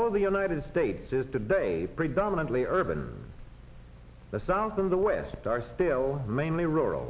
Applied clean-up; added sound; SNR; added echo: none; none; none; none.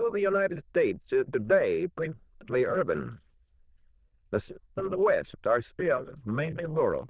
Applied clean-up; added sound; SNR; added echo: neural diffusion model UNIVERSE++.